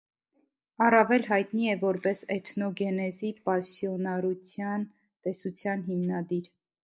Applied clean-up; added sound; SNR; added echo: neural mask model Resemble Enhance denoiser.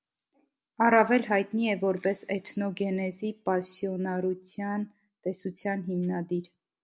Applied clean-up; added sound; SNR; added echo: none; none; none; none.